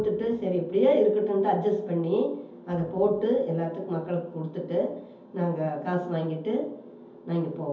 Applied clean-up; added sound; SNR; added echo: none; none; none; reverberation time 0.5 s.